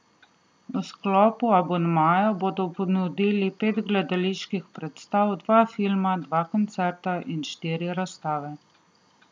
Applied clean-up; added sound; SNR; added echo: none; none; none; none.